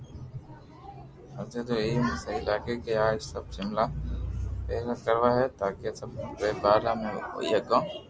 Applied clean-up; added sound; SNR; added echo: none; none; none; none.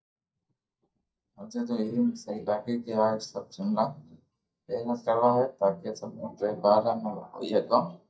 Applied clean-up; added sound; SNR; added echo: neural mask model DeepFilterNet 3.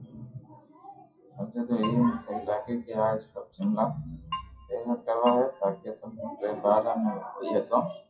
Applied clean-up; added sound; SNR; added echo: classical method WPE with log-MMSE.